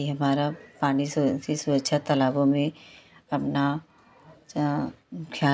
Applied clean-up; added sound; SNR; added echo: none; none; none; none.